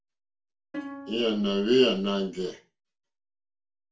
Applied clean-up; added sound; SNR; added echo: none; Plucked string instrument; 14 dB; reverberation time 0.3 s.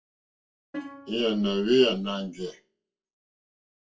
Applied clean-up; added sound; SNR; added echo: classical method WPE with log-MMSE.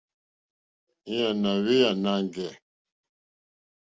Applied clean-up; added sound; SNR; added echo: none; none; none; none.